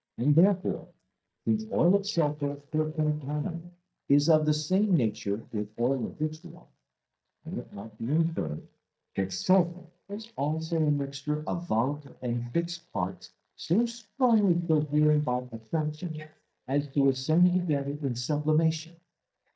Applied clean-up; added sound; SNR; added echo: neural mask model DeepFilterNet 3.